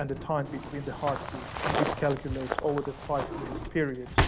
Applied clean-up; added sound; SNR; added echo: none; Drawer open or close + Walk, footsteps; 1 dB; none.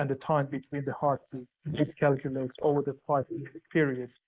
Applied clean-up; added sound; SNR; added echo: neural mask model Resemble Enhance denoiser.